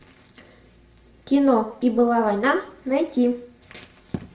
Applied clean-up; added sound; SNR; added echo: none; none; none; reverberation time 0.4 s.